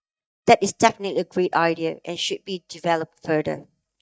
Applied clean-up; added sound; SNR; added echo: neural mask model DeepFilterNet 3.